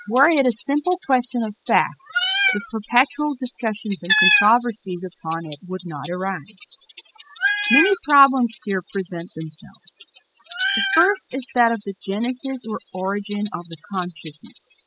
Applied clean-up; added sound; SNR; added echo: classical method spectral subtraction.